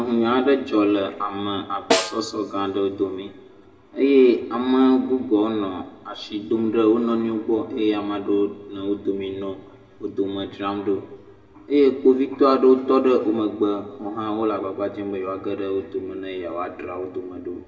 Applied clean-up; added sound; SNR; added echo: none; Snare drum; 5 dB; reverberation time 1.0 s.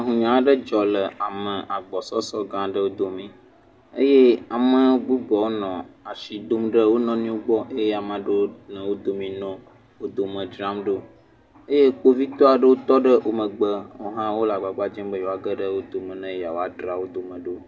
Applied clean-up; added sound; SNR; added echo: none; none; none; none.